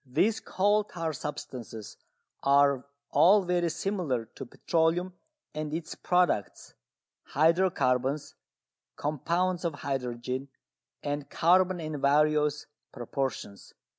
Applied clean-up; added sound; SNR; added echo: none; none; none; none.